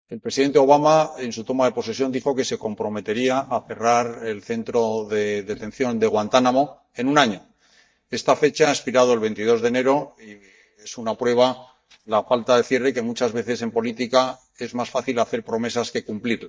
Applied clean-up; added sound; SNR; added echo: neural mask model DeepFilterNet 3.